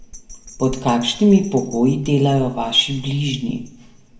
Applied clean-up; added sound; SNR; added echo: none; Bell; 18 dB; reverberation time 0.5 s.